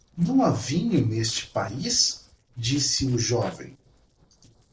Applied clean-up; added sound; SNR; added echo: neural separator model SepFormer DNS4.